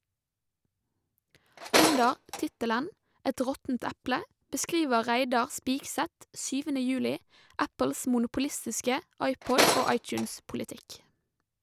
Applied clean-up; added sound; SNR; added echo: none; Tools; -2 dB; none.